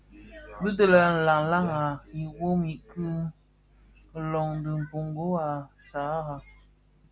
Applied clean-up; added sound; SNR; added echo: none; none; none; none.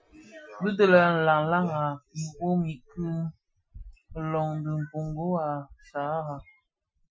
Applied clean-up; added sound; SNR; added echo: classical method Wiener filter.